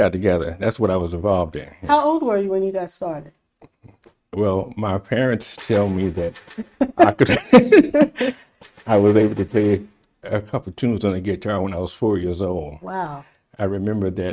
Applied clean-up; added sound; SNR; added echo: neural mask model RNNoise.